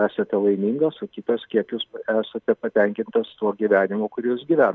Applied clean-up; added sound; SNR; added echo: none; none; none; none.